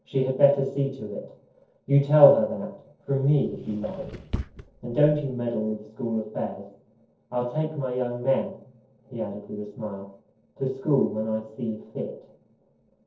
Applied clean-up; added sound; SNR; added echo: neural separator model SepFormer DNS4.